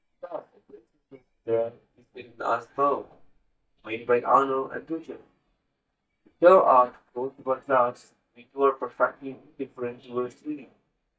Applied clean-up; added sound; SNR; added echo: neural mask model DeepFilterNet 3.